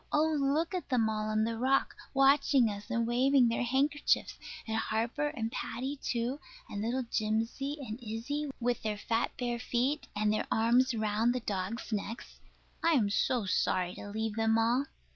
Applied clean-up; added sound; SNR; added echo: none; none; none; none.